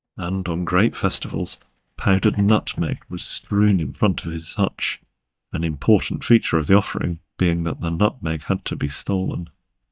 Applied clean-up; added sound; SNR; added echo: neural mask model DeepFilterNet 3.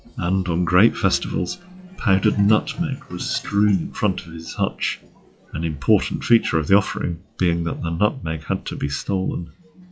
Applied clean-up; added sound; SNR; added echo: classical method log-MMSE.